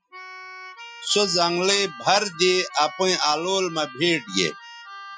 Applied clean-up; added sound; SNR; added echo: classical method Wiener filter.